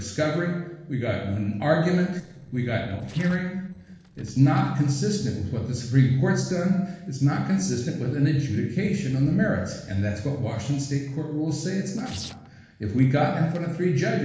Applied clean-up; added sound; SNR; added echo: neural separator model SepFormer DNS4.